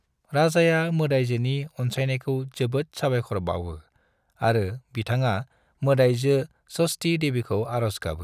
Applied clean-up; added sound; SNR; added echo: none; none; none; none.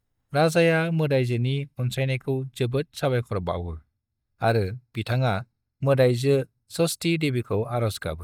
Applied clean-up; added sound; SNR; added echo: neural mask model DeepFilterNet 3.